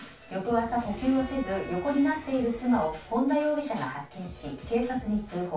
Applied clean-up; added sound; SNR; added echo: none; Bowed string instrument; 20 dB; reverberation time 0.2 s.